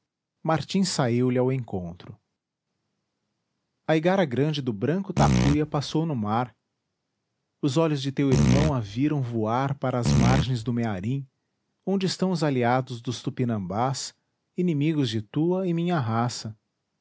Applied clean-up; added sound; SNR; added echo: none; Fart; -3 dB; none.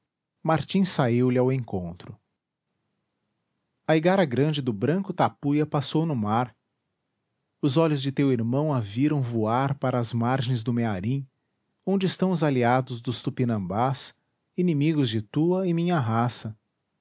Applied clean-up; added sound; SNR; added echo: none; none; none; none.